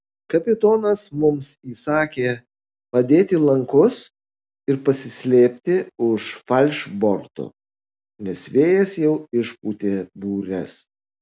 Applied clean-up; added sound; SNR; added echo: none; none; none; none.